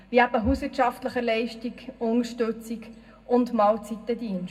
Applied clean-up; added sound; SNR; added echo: none; none; none; reverberation time 0.3 s.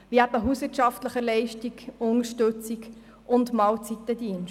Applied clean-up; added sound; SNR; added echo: none; none; none; none.